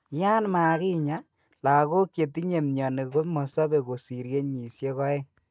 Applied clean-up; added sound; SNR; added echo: neural mask model DeepFilterNet 3.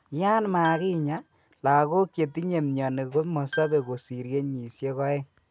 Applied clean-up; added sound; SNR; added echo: none; Piano; 17 dB; none.